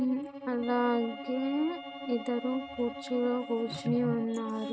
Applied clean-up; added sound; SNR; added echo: none; Wind instrument, woodwind instrument + Bowed string instrument; 11 dB; none.